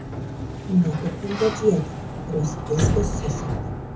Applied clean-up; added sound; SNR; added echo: none; Sliding door; 2 dB; reverberation time 0.3 s.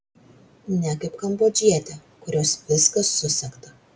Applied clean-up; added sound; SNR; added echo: none; none; none; none.